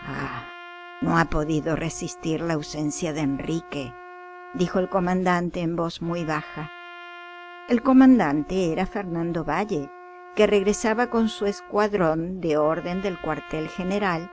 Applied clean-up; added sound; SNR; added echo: none; Trumpet; 18 dB; none.